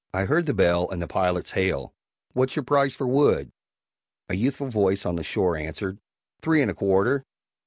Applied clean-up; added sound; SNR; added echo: none; none; none; none.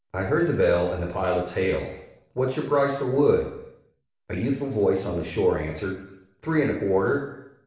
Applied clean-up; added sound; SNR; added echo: none; none; none; reverberation time 0.8 s.